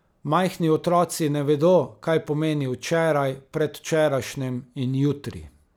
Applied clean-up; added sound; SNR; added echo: none; none; none; none.